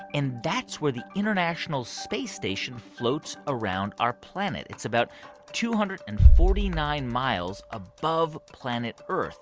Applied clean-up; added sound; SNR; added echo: none; Bass drum; -1 dB; none.